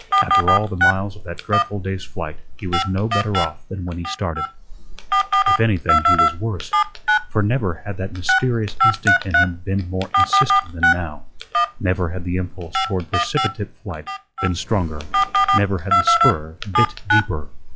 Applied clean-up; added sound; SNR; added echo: classical method log-MMSE.